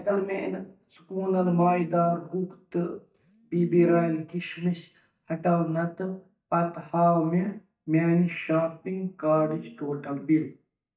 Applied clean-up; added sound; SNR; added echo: neural mask model DeepFilterNet 3.